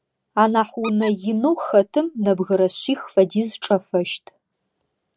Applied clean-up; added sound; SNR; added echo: none; Squeak; 18 dB; none.